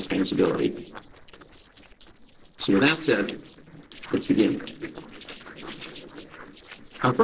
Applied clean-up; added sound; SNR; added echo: neural separator model SepFormer DNS4.